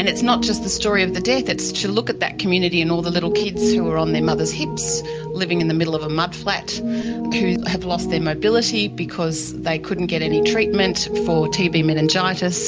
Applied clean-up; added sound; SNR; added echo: none; Piano; 4 dB; none.